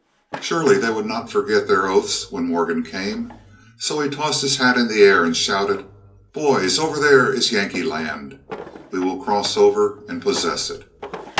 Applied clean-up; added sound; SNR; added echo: none; Drawer open or close; 18 dB; reverberation time 0.3 s.